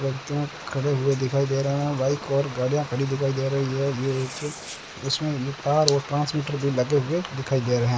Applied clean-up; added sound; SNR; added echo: neural mask model Resemble Enhance denoiser.